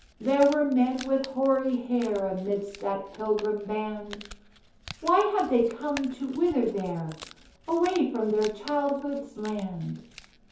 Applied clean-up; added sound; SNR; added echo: none; Crumpling, crinkling; 20 dB; reverberation time 0.6 s.